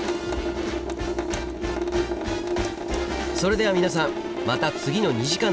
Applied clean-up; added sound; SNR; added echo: none; Drip / Sink (filling or washing) / Water tap, faucet; 2 dB; none.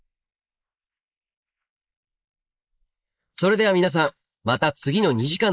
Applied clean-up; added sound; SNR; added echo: neural mask model Resemble Enhance denoiser.